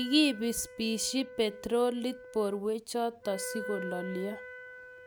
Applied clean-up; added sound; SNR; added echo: none; Wind instrument, woodwind instrument; 13 dB; none.